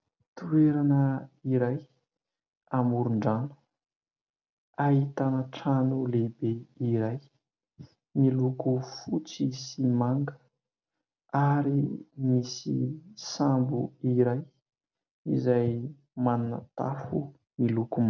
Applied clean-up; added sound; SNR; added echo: none; none; none; none.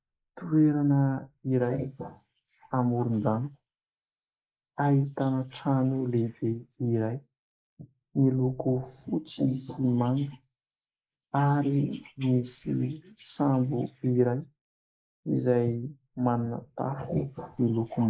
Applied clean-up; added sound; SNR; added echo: neural mask model Resemble Enhance denoiser.